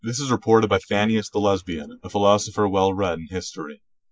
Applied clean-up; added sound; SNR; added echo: neural mask model Resemble Enhance denoiser.